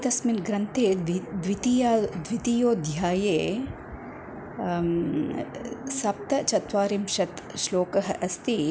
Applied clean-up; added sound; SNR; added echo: none; none; none; none.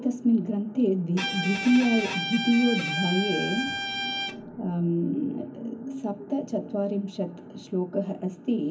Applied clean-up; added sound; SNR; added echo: none; Bowed string instrument; 4 dB; reverberation time 0.4 s.